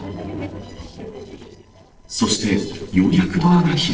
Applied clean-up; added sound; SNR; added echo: neural separator model SepFormer DNS4.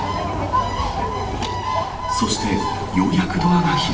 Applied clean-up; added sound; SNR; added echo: none; Bird; 5 dB; reverberation time 2.3 s.